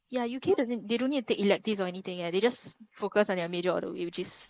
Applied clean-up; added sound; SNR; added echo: neural mask model Resemble Enhance denoiser.